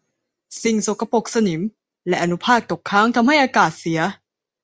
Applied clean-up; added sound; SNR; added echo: none; none; none; none.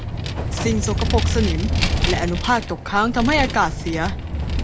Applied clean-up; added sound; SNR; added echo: none; Vehicle; -1 dB; none.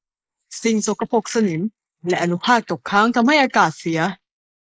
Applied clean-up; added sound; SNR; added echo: neural mask model Resemble Enhance denoiser.